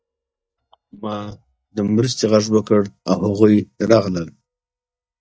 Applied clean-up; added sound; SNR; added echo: neural mask model DeepFilterNet 3.